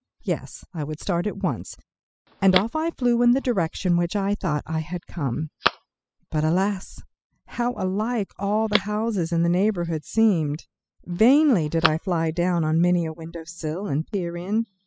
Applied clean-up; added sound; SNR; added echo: classical method spectral subtraction.